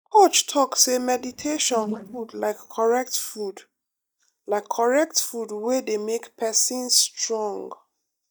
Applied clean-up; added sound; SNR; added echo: neural mask model DeepFilterNet 3.